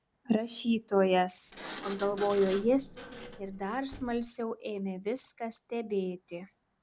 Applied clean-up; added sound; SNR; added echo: none; Sliding door; 17 dB; none.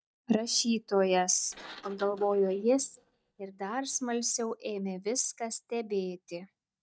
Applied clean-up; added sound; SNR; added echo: neural mask model DeepFilterNet 3.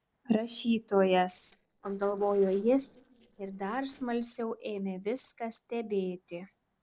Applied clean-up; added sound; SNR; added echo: neural separator model SepFormer DNS4.